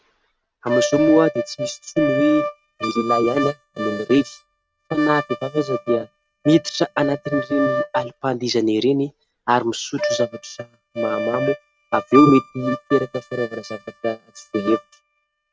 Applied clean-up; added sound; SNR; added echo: neural mask model RNNoise.